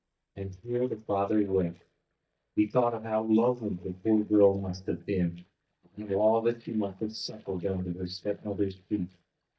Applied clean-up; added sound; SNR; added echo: neural mask model DeepFilterNet 3.